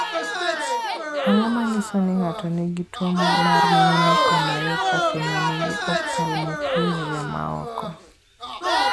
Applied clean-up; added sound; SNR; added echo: none; Crowd; -2 dB; none.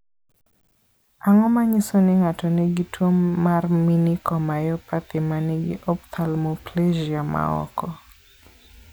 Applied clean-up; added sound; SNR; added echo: none; none; none; none.